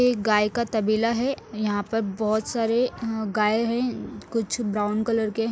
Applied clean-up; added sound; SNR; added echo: none; none; none; none.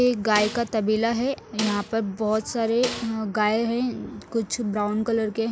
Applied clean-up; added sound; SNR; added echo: none; Snare drum; 12 dB; none.